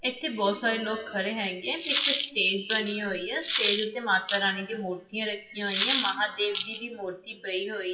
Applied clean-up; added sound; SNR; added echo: classical method WPE with log-MMSE.